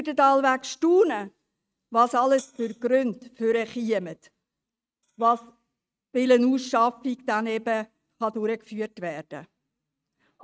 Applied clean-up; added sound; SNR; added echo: neural mask model RNNoise.